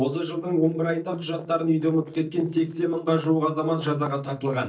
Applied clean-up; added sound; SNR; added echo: neural mask model DeepFilterNet 3.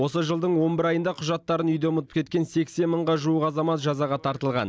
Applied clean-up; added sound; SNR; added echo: none; none; none; none.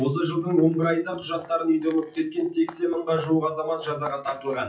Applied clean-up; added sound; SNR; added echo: classical method WPE with log-MMSE.